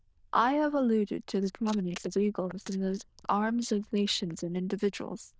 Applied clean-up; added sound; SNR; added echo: neural diffusion model UNIVERSE++.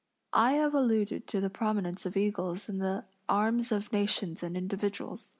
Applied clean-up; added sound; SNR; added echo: none; none; none; none.